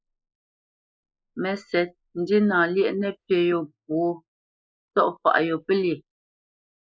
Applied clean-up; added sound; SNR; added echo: neural mask model Resemble Enhance denoiser.